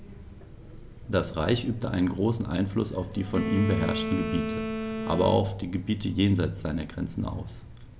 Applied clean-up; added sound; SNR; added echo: none; Wind instrument, woodwind instrument; 5 dB; none.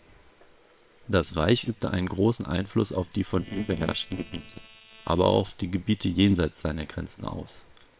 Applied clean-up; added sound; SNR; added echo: neural separator model SepFormer WHAM!.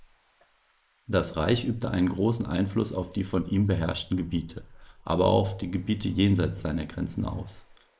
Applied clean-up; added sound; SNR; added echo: neural mask model Resemble Enhance denoiser.